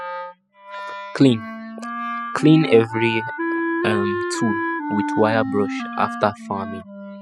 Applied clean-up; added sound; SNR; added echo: classical method spectral subtraction.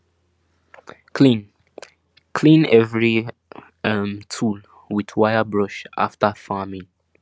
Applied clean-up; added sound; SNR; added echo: none; none; none; none.